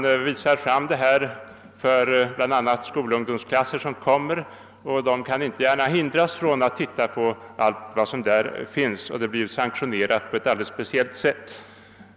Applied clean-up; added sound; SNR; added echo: none; none; none; none.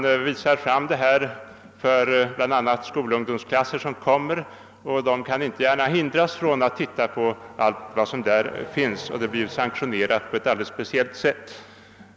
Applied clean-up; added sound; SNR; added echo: none; Accelerating, revving, vroom; 20 dB; none.